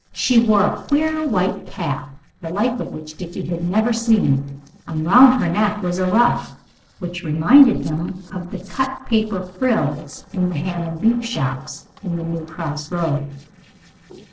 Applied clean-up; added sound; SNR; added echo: neural separator model SepFormer DNS4.